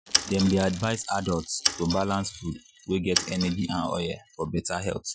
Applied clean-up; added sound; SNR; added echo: classical method Wiener filter.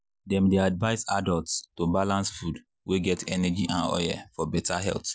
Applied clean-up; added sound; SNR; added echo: none; none; none; none.